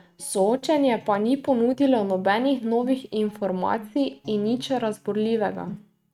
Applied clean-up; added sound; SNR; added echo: neural mask model RNNoise.